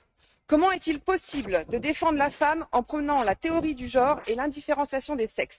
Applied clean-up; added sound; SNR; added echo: neural mask model RNNoise.